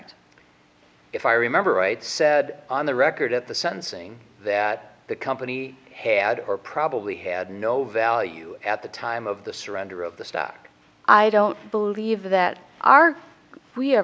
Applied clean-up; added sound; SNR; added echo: none; none; none; none.